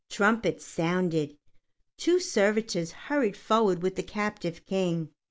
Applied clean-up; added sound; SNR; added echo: none; none; none; none.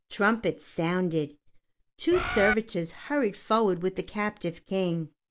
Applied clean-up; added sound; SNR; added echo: none; Bird; 0 dB; none.